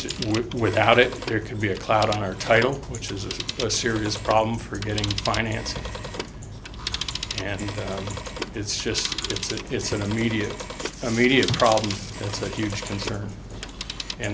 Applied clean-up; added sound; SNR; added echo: none; Telephone; 10 dB; none.